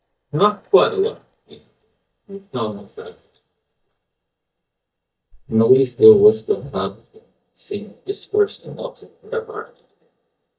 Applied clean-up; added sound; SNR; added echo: neural mask model DeepFilterNet 3.